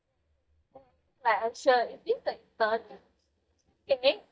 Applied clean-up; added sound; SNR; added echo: neural mask model DeepFilterNet 3.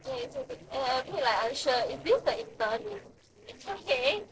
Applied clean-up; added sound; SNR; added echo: neural separator model SepFormer DNS4.